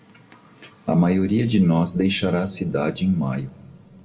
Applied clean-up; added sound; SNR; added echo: none; none; none; reverberation time 2.2 s.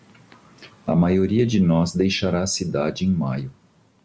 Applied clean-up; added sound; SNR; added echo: none; none; none; none.